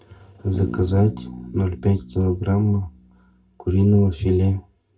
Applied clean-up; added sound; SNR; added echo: none; Bass guitar; 15 dB; reverberation time 0.2 s.